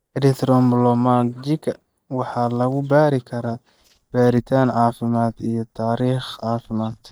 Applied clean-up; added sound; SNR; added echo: neural mask model DeepFilterNet 3.